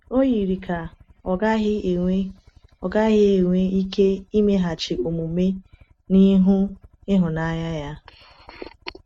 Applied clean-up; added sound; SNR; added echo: neural mask model RNNoise.